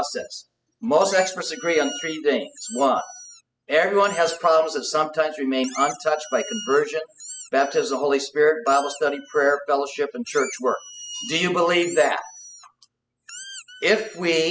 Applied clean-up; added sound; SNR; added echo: classical method spectral subtraction.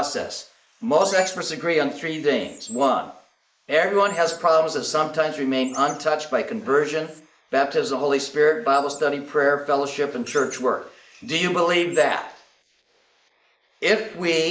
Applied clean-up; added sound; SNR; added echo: neural mask model Resemble Enhance denoiser.